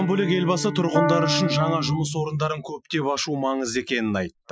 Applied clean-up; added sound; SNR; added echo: classical method Wiener filter.